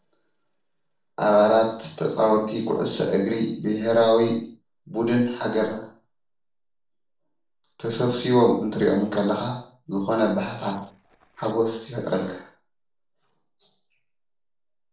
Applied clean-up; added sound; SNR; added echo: neural separator model SepFormer DNS4.